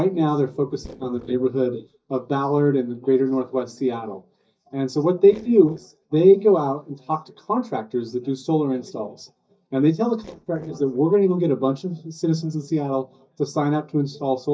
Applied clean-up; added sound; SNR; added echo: neural mask model DeepFilterNet 3.